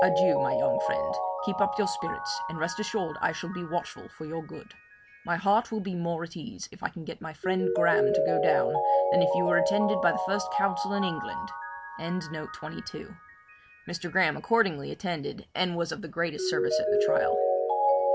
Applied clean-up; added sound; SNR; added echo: none; Mallet percussion; -2 dB; none.